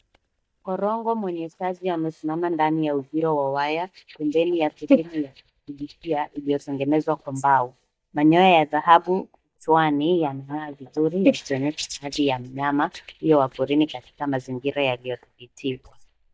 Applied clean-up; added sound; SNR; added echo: neural mask model DeepFilterNet 3.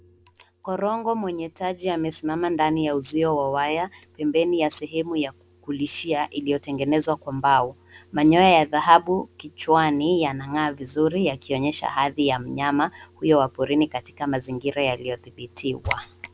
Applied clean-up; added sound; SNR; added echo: none; none; none; none.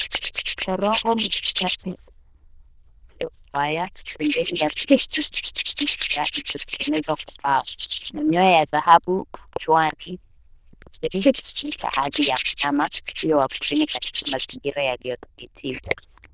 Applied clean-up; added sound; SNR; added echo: neural diffusion model UNIVERSE++.